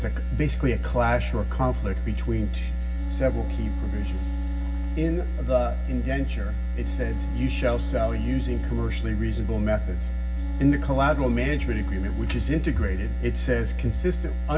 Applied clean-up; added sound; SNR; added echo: none; Wind instrument, woodwind instrument; 17 dB; reverberation time 0.4 s.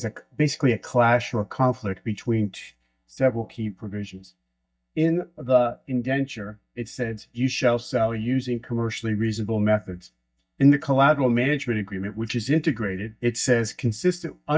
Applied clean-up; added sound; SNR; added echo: neural mask model DeepFilterNet 3.